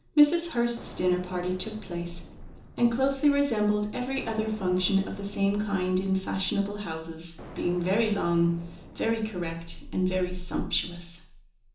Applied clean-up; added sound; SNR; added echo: none; Explosion; 18 dB; reverberation time 0.6 s.